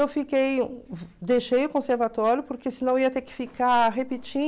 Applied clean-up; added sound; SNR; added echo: none; none; none; none.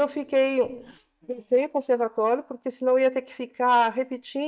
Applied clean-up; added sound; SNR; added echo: neural mask model DeepFilterNet 3.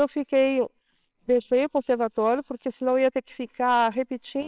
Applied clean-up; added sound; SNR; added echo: neural separator model SepFormer WHAMR!.